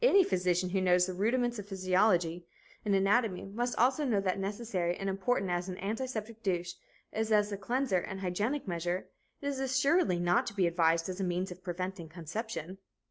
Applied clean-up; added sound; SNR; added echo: none; none; none; none.